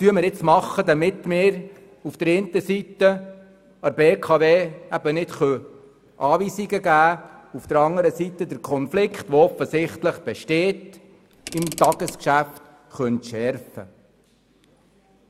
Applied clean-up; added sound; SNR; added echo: none; Mechanisms / Car; 14 dB; none.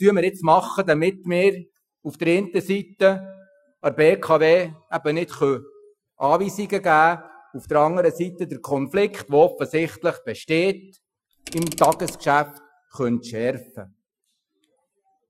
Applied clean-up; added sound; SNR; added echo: classical method Wiener filter.